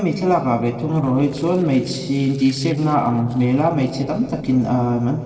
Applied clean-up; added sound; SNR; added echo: neural separator model SepFormer DNS4.